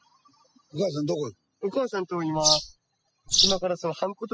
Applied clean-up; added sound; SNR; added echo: classical method spectral subtraction.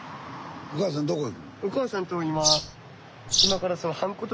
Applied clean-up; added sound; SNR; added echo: none; Bird vocalization, bird call, bird song; -3 dB; none.